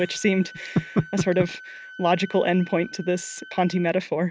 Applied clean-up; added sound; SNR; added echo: none; Wind instrument, woodwind instrument; 19 dB; none.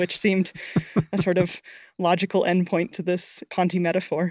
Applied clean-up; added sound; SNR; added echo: none; none; none; none.